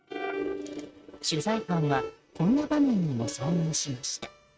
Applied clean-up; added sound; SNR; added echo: neural mask model RNNoise.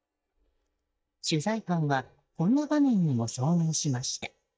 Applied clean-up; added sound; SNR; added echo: neural mask model DeepFilterNet 3.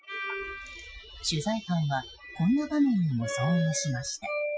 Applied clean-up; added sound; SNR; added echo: classical method Wiener filter.